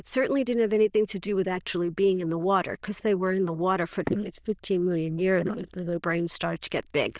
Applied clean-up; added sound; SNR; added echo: neural diffusion model UNIVERSE++.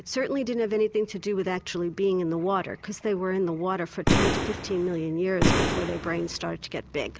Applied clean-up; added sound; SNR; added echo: none; Boom; -2 dB; none.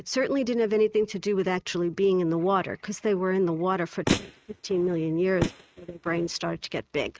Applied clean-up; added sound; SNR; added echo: neural mask model RNNoise.